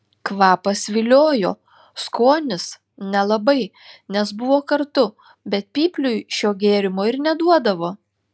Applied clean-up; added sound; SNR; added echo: none; none; none; none.